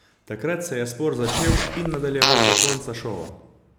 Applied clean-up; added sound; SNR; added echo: none; Fart; -5 dB; none.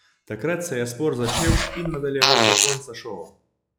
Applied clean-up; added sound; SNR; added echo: classical method log-MMSE.